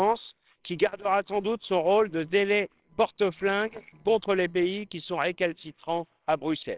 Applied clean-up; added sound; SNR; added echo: neural separator model SepFormer WHAMR!.